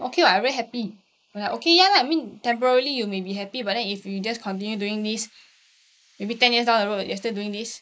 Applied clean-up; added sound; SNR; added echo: neural mask model Resemble Enhance denoiser.